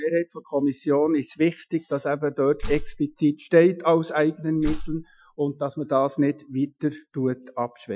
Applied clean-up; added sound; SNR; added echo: classical method Wiener filter.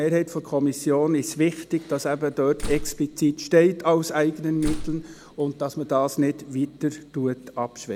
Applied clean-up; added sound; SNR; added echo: none; Slam; 9 dB; none.